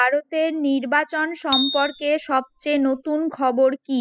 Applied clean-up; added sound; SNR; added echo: classical method spectral subtraction.